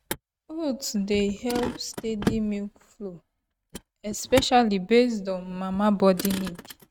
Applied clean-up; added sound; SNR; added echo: neural mask model RNNoise.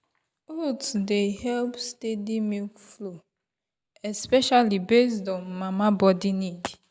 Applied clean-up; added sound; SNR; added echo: none; none; none; none.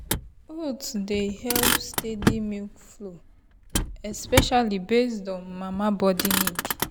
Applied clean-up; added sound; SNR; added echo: none; Motor vehicle (road); 1 dB; none.